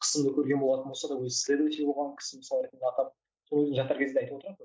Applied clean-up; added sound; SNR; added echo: none; none; none; none.